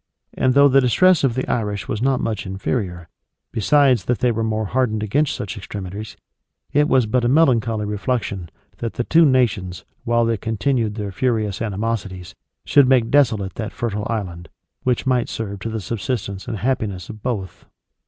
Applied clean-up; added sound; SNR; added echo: none; none; none; none.